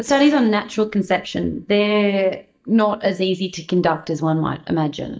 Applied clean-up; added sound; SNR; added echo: neural mask model DeepFilterNet 3.